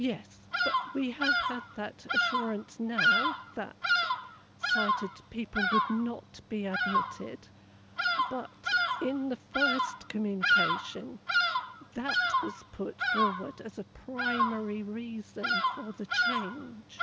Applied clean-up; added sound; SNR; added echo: none; Bird vocalization, bird call, bird song; -5 dB; none.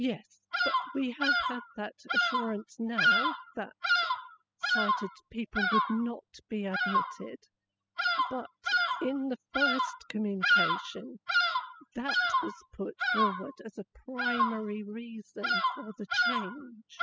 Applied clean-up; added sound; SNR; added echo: classical method spectral subtraction.